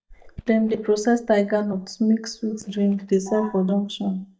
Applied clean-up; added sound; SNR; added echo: neural mask model DeepFilterNet 3.